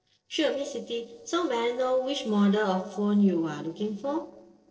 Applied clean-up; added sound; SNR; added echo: neural separator model SepFormer DNS4.